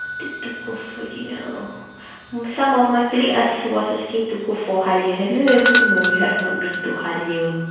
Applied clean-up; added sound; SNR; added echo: none; Bell / Doorbell; 5 dB; reverberation time 1.0 s.